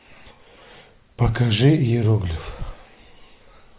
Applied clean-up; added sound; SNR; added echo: none; none; none; none.